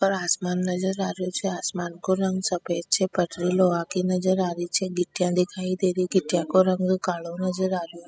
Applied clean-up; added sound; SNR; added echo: classical method spectral subtraction.